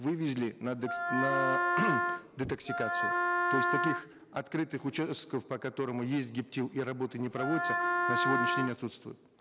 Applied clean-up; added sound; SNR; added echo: none; Wind instrument, woodwind instrument; -4 dB; none.